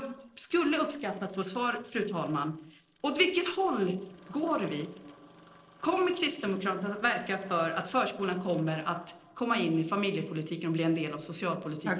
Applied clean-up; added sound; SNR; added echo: neural separator model SepFormer DNS4.